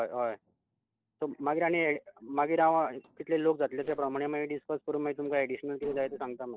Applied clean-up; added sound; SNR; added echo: neural separator model SepFormer DNS4.